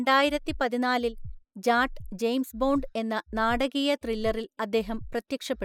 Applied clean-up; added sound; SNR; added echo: classical method spectral subtraction.